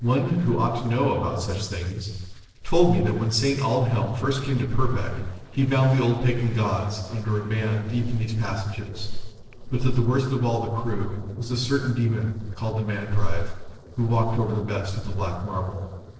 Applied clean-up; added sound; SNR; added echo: neural separator model SepFormer DNS4.